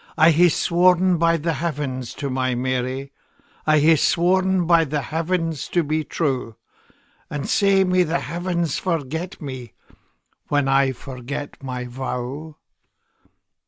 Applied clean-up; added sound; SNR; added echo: none; none; none; none.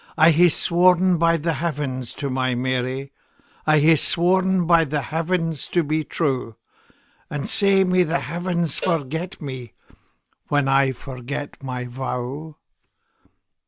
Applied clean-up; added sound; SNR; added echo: none; Cowbell; 14 dB; none.